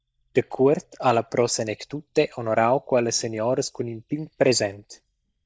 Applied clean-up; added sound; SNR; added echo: neural mask model DeepFilterNet 3.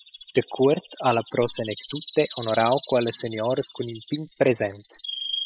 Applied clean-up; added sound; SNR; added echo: classical method spectral subtraction.